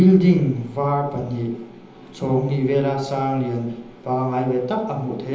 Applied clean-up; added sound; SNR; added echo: none; none; none; reverberation time 0.9 s.